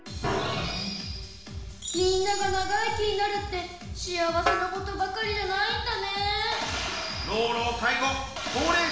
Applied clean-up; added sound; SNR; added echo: none; Snare drum; 6 dB; reverberation time 0.9 s.